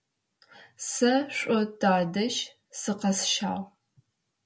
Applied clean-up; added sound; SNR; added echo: none; none; none; none.